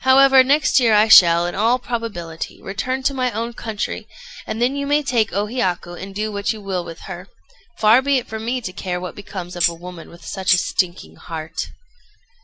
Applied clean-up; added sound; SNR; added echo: none; Tambourine; 5 dB; none.